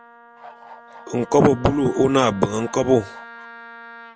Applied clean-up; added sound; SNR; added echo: none; Wind instrument, woodwind instrument + Bird / Fowl; 19 dB; none.